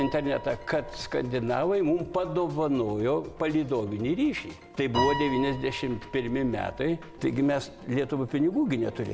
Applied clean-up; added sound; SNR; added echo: none; Piano; 12 dB; none.